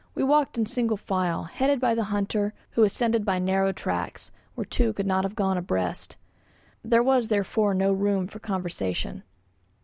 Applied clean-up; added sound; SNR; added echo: none; none; none; none.